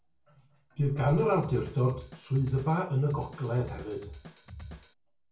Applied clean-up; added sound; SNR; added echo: none; Drum kit; 16 dB; reverberation time 0.4 s.